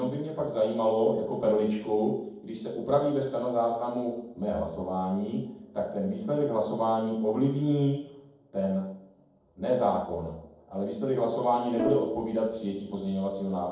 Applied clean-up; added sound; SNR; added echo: neural separator model SepFormer DNS4.